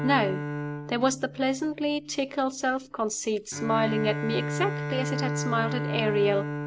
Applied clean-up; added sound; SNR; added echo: none; Bowed string instrument; 5 dB; none.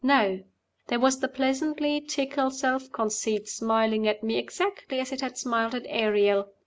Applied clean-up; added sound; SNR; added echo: none; none; none; none.